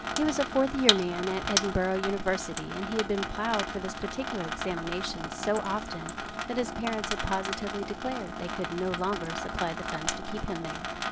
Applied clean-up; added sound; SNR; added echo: none; Sink (filling or washing) / Water tap, faucet; 2 dB; none.